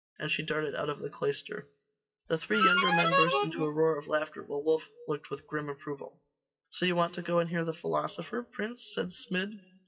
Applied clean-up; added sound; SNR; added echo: classical method WPE with log-MMSE.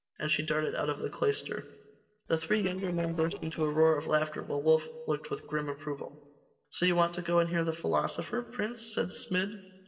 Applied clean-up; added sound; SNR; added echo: neural separator model SepFormer DNS4.